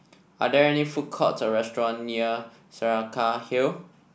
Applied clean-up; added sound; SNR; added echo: none; none; none; none.